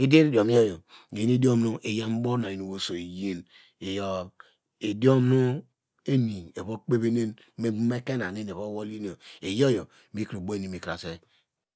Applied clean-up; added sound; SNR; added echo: none; none; none; none.